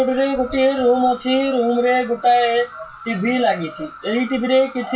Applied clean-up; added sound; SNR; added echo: classical method WPE with log-MMSE.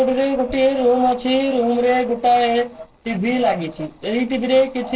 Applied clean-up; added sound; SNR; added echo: neural separator model SepFormer DNS4.